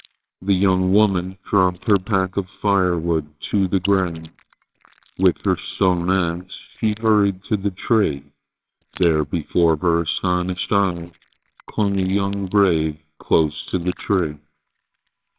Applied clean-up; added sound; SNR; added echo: neural separator model SepFormer WHAMR!.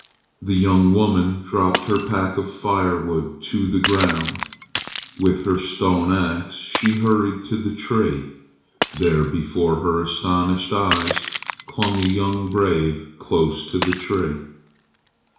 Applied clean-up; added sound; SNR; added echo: none; Shatter; 11 dB; reverberation time 0.7 s.